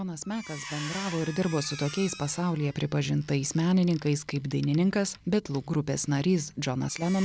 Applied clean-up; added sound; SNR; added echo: none; Squeak; 17 dB; none.